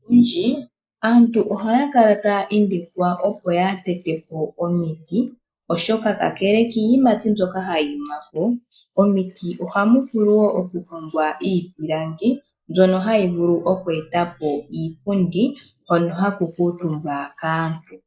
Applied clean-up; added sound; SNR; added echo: neural mask model Resemble Enhance denoiser.